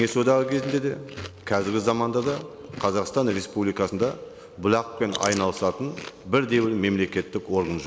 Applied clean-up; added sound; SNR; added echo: none; Chewing, mastication; 16 dB; none.